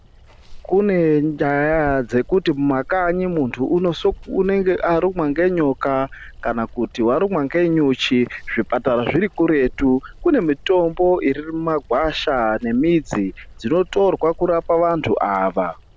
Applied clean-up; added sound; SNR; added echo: none; Water; 19 dB; none.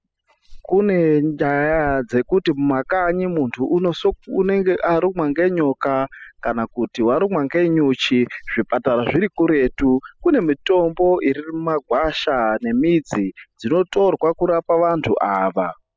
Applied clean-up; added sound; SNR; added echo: classical method spectral subtraction.